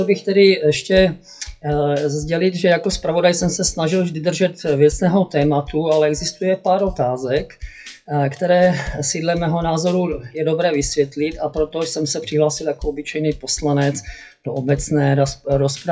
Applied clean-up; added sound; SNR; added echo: classical method WPE with log-MMSE.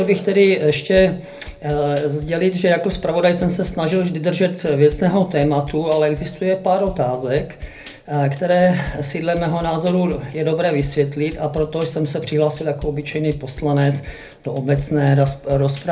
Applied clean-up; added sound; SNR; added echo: none; Drum kit; 19 dB; reverberation time 0.3 s.